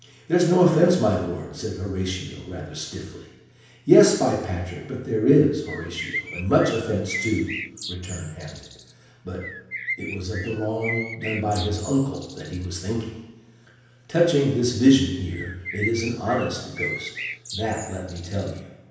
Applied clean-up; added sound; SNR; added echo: none; Bird; 10 dB; reverberation time 0.9 s.